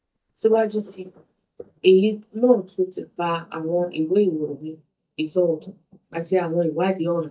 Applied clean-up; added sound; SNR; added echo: neural mask model DeepFilterNet 3.